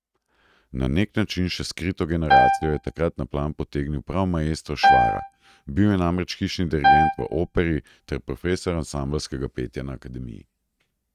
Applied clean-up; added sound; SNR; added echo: neural mask model RNNoise.